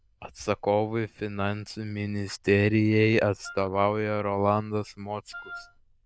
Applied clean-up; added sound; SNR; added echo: neural diffusion model UNIVERSE++.